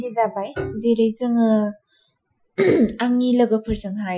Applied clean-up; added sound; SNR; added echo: classical method Wiener filter.